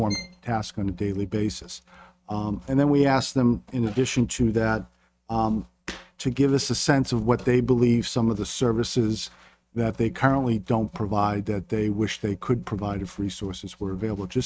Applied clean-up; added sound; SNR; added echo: neural mask model RNNoise.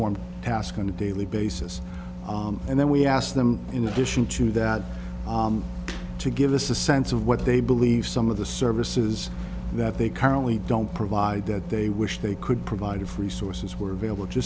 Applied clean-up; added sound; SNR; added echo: none; none; none; none.